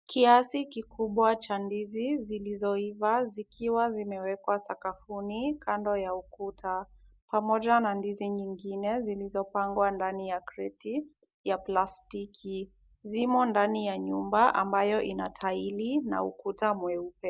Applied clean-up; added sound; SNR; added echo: none; none; none; none.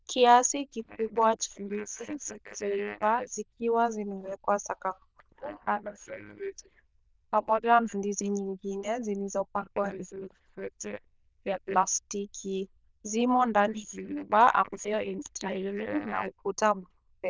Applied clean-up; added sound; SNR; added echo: neural diffusion model UNIVERSE++.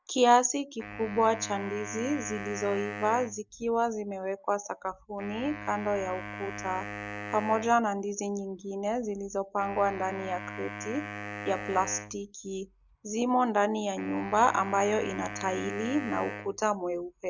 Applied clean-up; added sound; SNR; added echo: none; Wind instrument, woodwind instrument; 12 dB; none.